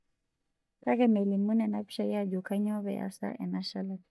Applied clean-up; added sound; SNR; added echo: neural mask model DeepFilterNet 3.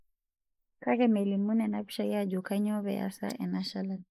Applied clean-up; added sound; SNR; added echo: neural mask model Resemble Enhance denoiser.